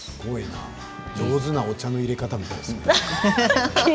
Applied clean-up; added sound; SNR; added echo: none; Wind instrument, woodwind instrument; 19 dB; none.